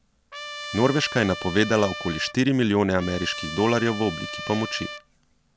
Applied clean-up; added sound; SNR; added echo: none; Trumpet; 11 dB; none.